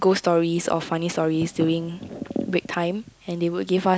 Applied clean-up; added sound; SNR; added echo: none; none; none; none.